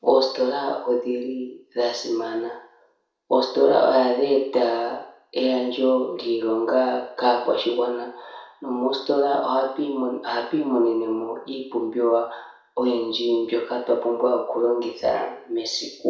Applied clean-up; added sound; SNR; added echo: none; none; none; reverberation time 0.6 s.